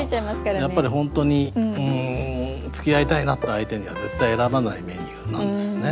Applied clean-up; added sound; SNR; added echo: none; none; none; none.